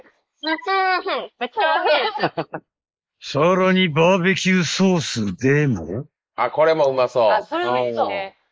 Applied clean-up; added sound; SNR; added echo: neural mask model Resemble Enhance denoiser.